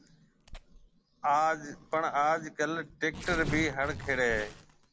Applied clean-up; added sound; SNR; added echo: none; Tearing; 12 dB; none.